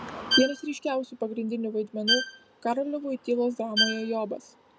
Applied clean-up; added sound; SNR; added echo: none; Bowed string instrument; 1 dB; none.